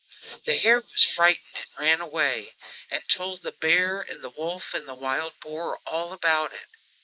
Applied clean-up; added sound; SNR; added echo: neural mask model Resemble Enhance denoiser.